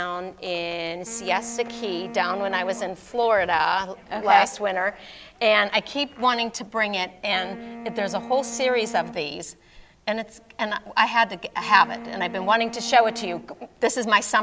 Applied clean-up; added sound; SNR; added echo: none; Wind instrument, woodwind instrument; 16 dB; none.